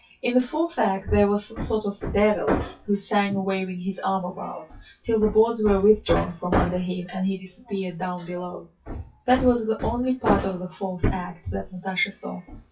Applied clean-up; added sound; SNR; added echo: classical method WPE with log-MMSE.